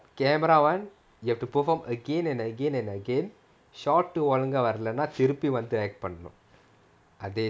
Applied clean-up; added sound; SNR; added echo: none; none; none; none.